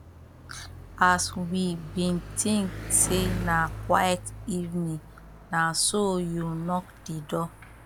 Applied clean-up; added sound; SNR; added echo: none; Bicycle; 11 dB; none.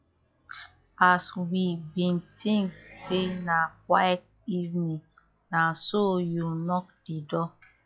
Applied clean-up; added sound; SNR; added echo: classical method log-MMSE.